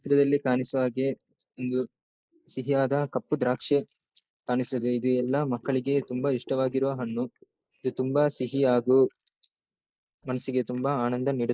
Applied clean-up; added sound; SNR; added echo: neural mask model Resemble Enhance denoiser.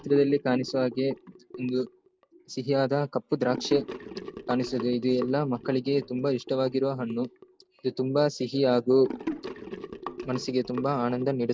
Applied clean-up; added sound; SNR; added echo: none; Sink (filling or washing) / Gurgling; 14 dB; none.